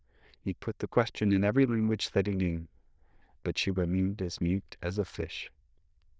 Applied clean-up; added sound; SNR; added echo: neural diffusion model UNIVERSE++.